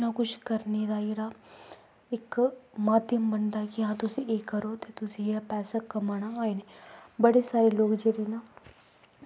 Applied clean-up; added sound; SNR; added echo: none; none; none; none.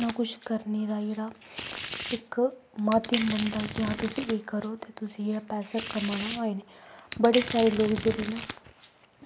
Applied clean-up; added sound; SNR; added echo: none; Domestic sounds, home sounds; 10 dB; none.